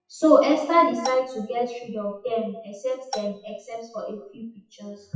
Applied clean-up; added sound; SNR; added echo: classical method WPE with log-MMSE.